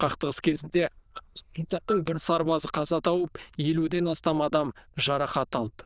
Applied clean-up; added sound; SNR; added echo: neural diffusion model UNIVERSE++.